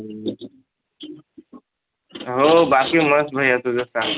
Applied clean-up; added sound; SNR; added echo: none; none; none; none.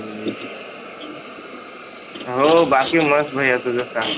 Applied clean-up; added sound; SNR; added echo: none; Hiss; 15 dB; none.